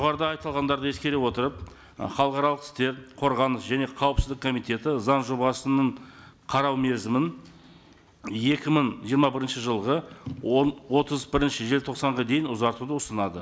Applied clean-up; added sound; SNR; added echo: none; none; none; none.